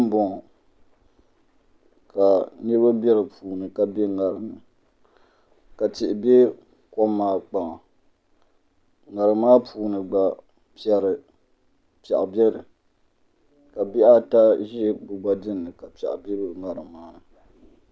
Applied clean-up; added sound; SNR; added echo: none; none; none; none.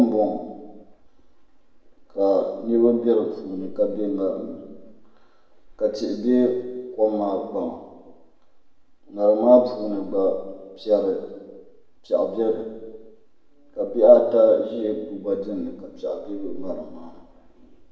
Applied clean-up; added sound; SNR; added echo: none; none; none; reverberation time 1.2 s.